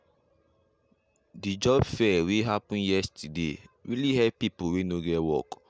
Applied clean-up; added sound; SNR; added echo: none; none; none; none.